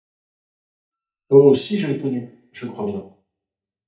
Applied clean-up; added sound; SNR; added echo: neural mask model DeepFilterNet 3.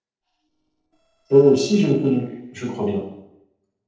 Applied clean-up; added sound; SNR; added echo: neural separator model SepFormer DNS4.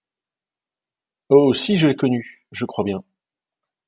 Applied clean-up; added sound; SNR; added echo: none; none; none; none.